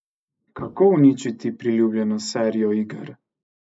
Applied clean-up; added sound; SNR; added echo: neural mask model Resemble Enhance denoiser.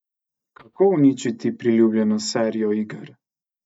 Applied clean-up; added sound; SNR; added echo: neural mask model DeepFilterNet 3.